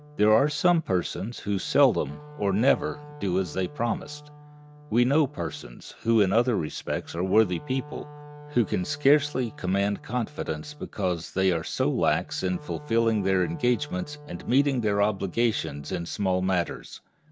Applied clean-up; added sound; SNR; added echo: none; Wind instrument, woodwind instrument; 19 dB; none.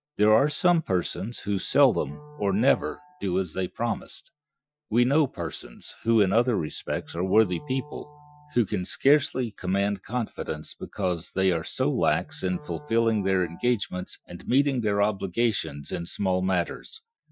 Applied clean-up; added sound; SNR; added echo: classical method Wiener filter.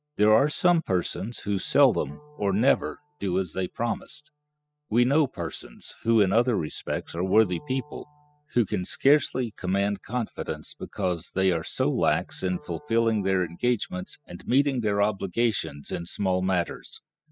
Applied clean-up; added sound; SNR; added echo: classical method spectral subtraction.